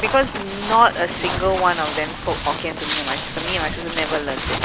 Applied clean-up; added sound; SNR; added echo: none; Walk, footsteps; 5 dB; none.